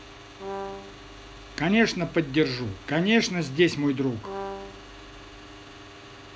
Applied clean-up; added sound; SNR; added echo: none; Brass instrument; 10 dB; none.